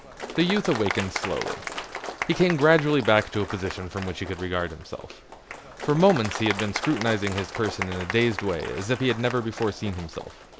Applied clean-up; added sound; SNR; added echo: none; Applause; 9 dB; none.